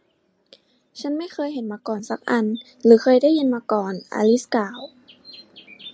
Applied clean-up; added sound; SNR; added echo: none; none; none; none.